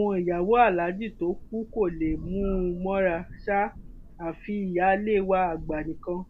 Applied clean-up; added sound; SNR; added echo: none; Thunder; 14 dB; none.